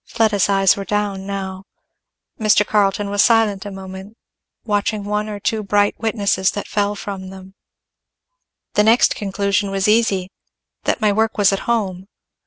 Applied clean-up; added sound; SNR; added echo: none; none; none; none.